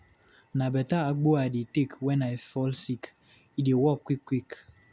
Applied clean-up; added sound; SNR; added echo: none; none; none; none.